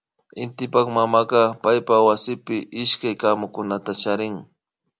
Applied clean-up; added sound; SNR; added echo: none; none; none; none.